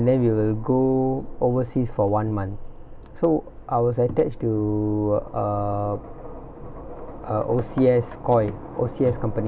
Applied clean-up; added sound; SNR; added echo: none; none; none; none.